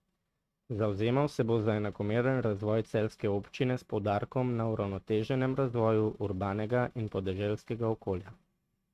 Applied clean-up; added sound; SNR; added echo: neural mask model RNNoise.